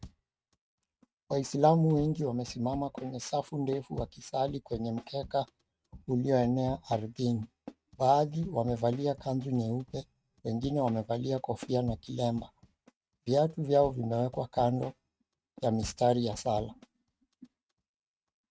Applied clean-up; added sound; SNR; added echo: neural mask model RNNoise.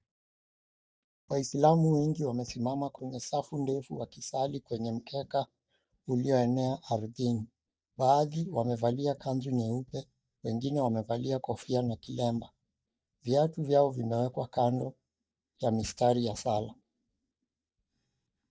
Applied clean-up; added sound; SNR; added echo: neural mask model DeepFilterNet 3.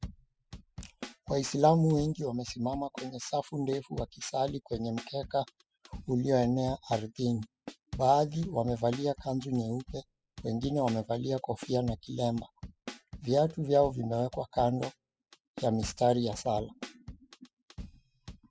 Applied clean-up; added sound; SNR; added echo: classical method spectral subtraction.